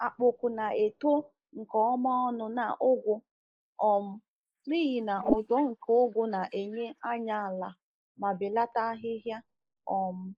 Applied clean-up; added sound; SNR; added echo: neural mask model Resemble Enhance denoiser.